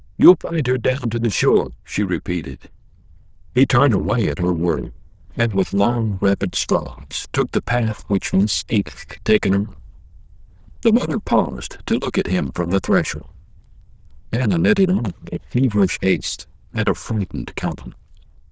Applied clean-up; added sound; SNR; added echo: neural diffusion model UNIVERSE++.